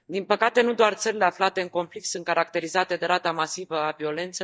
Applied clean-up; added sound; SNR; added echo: neural mask model DeepFilterNet 3.